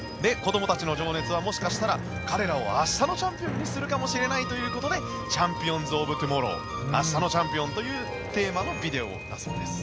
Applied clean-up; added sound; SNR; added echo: none; Truck; 14 dB; none.